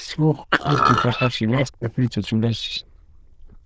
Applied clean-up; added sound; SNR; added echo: neural diffusion model UNIVERSE++.